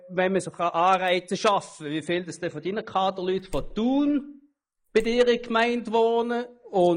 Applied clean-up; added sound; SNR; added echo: neural mask model Resemble Enhance denoiser.